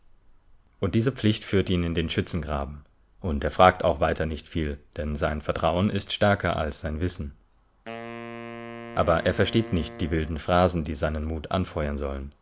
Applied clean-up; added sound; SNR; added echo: none; Wind instrument, woodwind instrument; 14 dB; none.